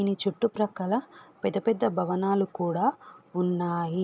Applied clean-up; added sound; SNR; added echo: none; none; none; none.